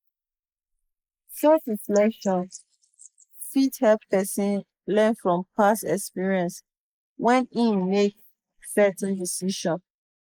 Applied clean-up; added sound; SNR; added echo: neural mask model Resemble Enhance denoiser.